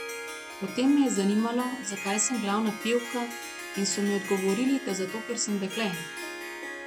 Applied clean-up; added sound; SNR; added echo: none; Harp; 9 dB; none.